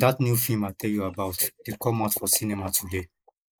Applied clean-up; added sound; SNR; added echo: neural mask model Resemble Enhance denoiser.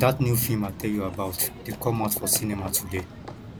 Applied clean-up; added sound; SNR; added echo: none; Run / Train; 13 dB; none.